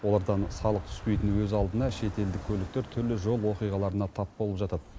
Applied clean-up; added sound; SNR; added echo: none; none; none; none.